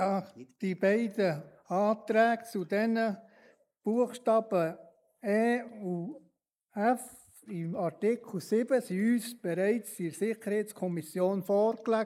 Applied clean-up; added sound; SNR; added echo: neural mask model Resemble Enhance denoiser.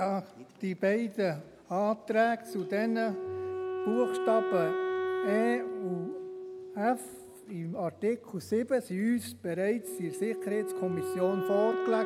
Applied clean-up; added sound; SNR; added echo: none; Wind instrument, woodwind instrument; 5 dB; none.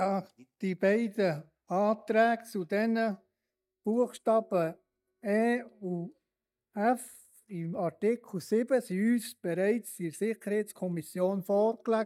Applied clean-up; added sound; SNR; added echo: neural mask model DeepFilterNet 3.